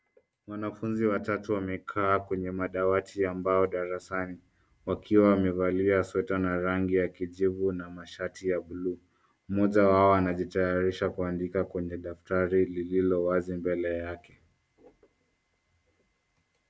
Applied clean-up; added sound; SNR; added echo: none; none; none; none.